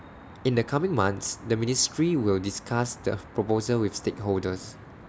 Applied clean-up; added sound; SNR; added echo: none; Traffic noise, roadway noise; 19 dB; none.